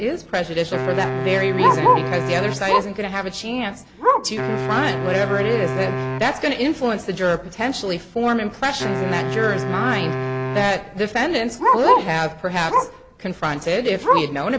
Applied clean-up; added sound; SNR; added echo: none; Wind instrument, woodwind instrument + Bark; 1 dB; none.